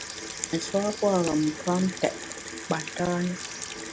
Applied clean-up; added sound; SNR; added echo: none; Sink (filling or washing) / Water tap, faucet; 9 dB; none.